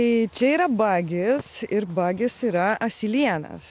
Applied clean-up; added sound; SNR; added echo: none; none; none; none.